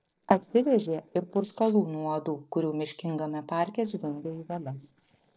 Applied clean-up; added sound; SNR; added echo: neural separator model SepFormer DNS4.